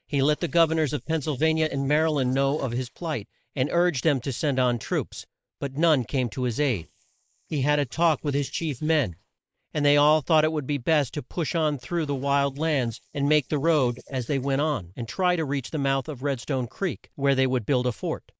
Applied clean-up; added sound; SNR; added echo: neural mask model Resemble Enhance denoiser.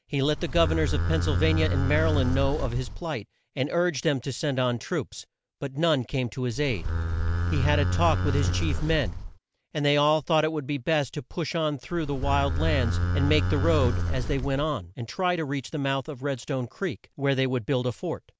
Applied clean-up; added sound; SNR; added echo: none; Livestock, farm animals, working animals; -1 dB; none.